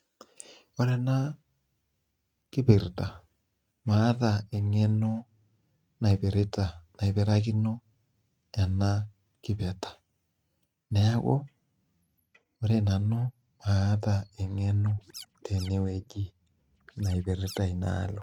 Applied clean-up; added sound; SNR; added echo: neural mask model RNNoise.